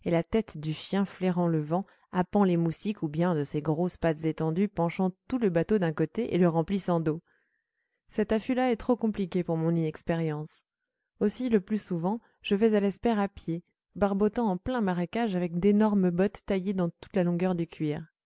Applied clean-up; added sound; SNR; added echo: none; none; none; none.